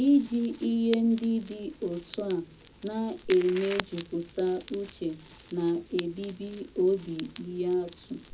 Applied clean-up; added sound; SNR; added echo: none; Crackle; 17 dB; reverberation time 0.4 s.